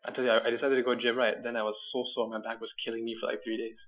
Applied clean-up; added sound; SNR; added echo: classical method Wiener filter.